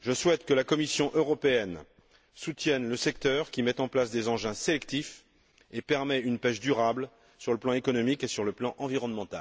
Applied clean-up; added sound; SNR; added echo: none; none; none; none.